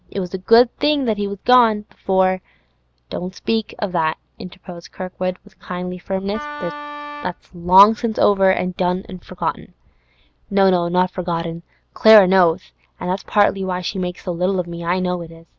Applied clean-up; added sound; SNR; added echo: none; Wind instrument, woodwind instrument; 11 dB; none.